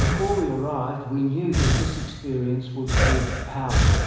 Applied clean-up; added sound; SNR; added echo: none; Breathing; -3 dB; reverberation time 1.0 s.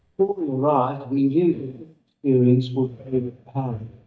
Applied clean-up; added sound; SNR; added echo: neural mask model DeepFilterNet 3.